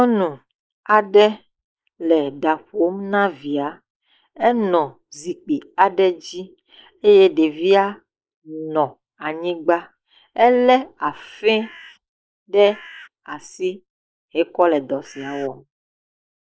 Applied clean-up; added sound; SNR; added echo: neural mask model Resemble Enhance denoiser.